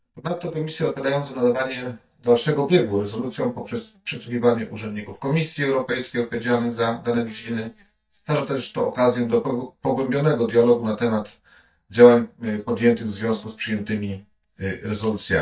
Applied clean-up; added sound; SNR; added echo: neural mask model DeepFilterNet 3.